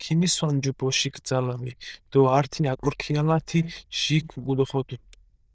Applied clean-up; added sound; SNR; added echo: neural diffusion model UNIVERSE++.